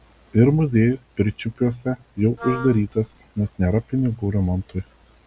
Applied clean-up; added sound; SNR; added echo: none; Wind instrument, woodwind instrument; 12 dB; none.